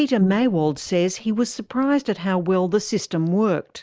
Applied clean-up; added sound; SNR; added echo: neural mask model Resemble Enhance denoiser.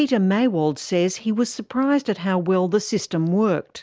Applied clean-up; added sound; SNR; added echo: none; none; none; none.